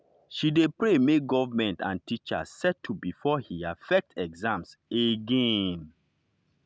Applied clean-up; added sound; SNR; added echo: none; none; none; none.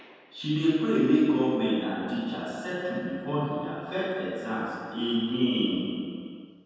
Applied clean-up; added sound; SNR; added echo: none; none; none; reverberation time 2.1 s.